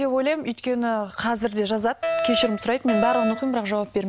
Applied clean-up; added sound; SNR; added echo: none; Alarm; 2 dB; none.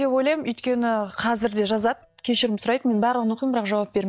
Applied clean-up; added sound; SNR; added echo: neural mask model DeepFilterNet 3.